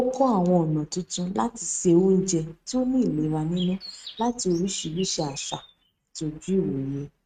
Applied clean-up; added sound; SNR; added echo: neural mask model RNNoise.